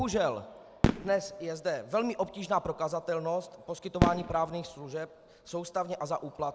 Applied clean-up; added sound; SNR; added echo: none; Fireworks; 3 dB; none.